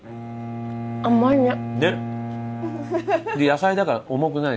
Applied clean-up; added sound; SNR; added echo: none; Bowed string instrument; 9 dB; none.